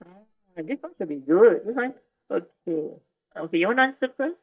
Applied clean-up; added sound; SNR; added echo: neural mask model DeepFilterNet 3.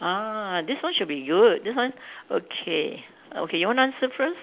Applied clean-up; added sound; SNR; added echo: none; none; none; none.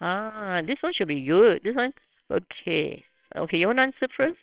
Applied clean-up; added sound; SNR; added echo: neural separator model SepFormer WHAMR!.